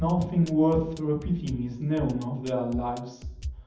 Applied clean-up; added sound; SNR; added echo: none; Drum kit; 13 dB; reverberation time 0.8 s.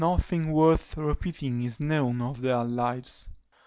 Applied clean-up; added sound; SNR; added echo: none; none; none; none.